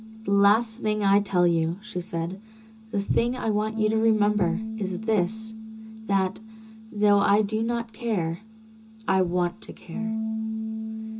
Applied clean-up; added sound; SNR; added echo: none; Bass guitar; 9 dB; reverberation time 0.2 s.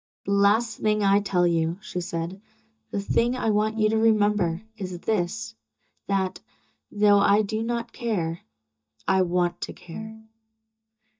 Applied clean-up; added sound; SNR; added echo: neural mask model DeepFilterNet 3.